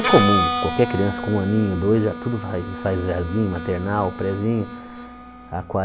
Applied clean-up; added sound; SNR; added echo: none; Harmonica; 6 dB; none.